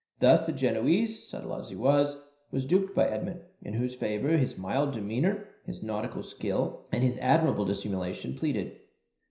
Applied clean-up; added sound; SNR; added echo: none; none; none; reverberation time 0.5 s.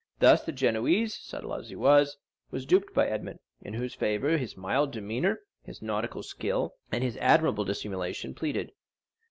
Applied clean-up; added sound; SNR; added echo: none; none; none; none.